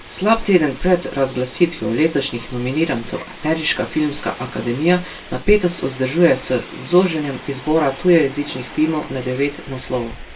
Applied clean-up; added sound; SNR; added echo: none; Subway, metro, underground; 17 dB; reverberation time 0.2 s.